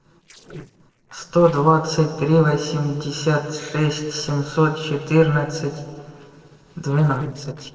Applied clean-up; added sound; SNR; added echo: neural separator model SepFormer DNS4.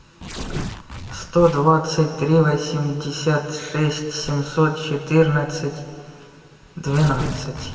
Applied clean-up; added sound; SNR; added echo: none; Tearing; 14 dB; reverberation time 1.7 s.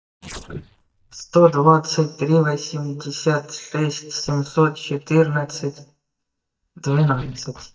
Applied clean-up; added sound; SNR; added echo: neural mask model DeepFilterNet 3.